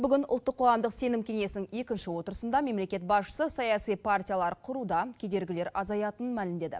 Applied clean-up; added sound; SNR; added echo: none; none; none; none.